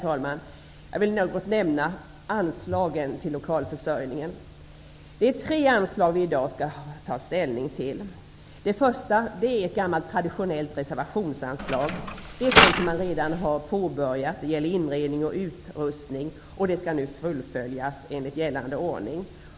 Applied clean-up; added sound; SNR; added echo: none; Mechanisms; -3 dB; none.